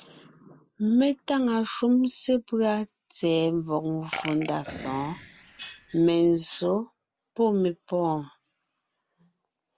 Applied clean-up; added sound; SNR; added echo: none; Burping, eructation; 13 dB; none.